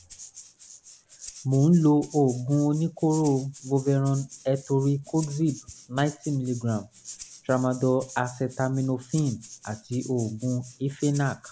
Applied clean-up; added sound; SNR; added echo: none; Rattle (instrument); 20 dB; none.